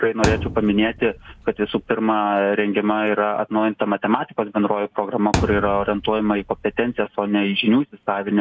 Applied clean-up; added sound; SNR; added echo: none; Thump, thud; 7 dB; none.